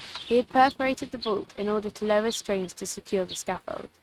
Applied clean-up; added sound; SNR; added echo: neural mask model RNNoise.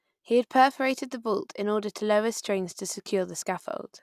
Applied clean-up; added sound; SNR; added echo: none; none; none; none.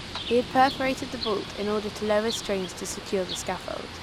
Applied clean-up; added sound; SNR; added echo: none; Bird; 9 dB; none.